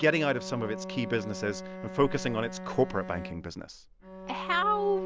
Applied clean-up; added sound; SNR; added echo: none; Bowed string instrument; 10 dB; none.